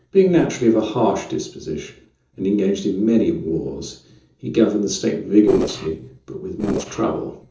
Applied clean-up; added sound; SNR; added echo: neural separator model SepFormer DNS4.